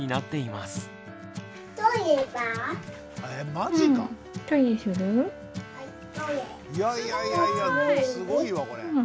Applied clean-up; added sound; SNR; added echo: none; none; none; none.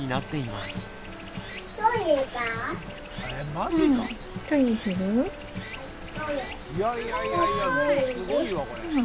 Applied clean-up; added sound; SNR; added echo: none; Stream; 12 dB; none.